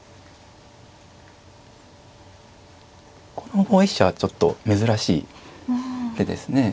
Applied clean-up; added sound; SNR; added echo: none; none; none; none.